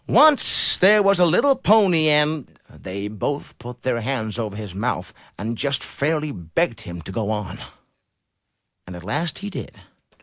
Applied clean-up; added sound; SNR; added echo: none; none; none; none.